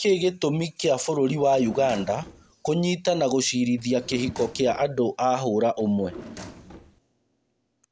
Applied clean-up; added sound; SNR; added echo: none; Drawer open or close; 17 dB; none.